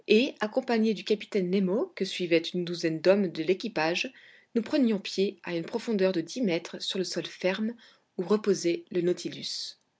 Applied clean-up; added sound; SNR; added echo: none; none; none; none.